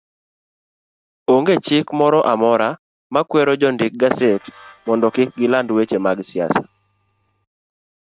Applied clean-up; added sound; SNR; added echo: neural mask model RNNoise.